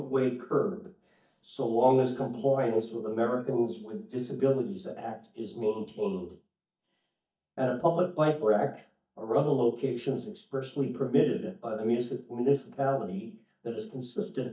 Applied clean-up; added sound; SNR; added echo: neural mask model DeepFilterNet 3.